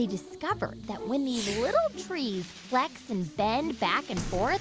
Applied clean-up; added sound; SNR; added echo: none; Fireworks + Water tap, faucet; 13 dB; none.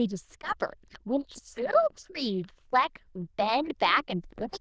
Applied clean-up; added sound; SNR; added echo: neural diffusion model UNIVERSE++.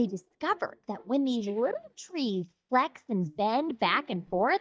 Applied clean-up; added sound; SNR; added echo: neural mask model DeepFilterNet 3.